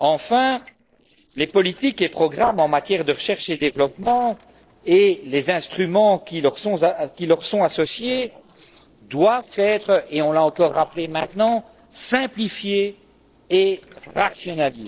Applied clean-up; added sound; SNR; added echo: neural separator model SepFormer DNS4.